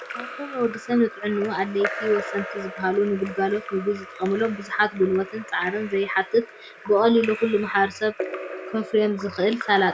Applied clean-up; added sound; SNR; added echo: none; Drip / Trickle, dribble / Splash, splatter; 12 dB; none.